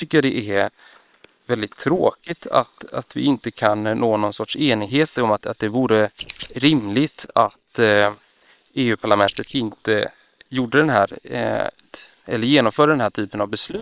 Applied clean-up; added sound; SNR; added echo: neural separator model SepFormer WHAM!.